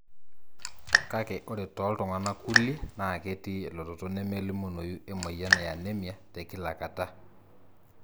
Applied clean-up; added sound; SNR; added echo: none; Raindrop; -3 dB; none.